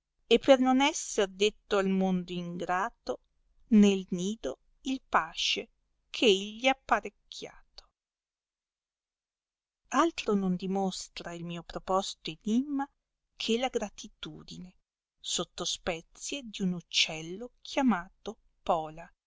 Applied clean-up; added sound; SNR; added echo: none; none; none; none.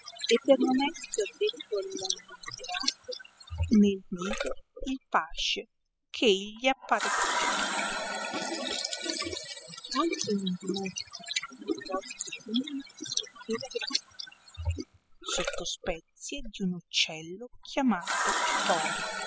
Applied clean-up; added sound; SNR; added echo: classical method spectral subtraction.